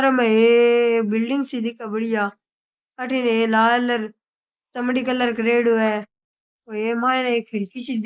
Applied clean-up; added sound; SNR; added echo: neural mask model Resemble Enhance denoiser.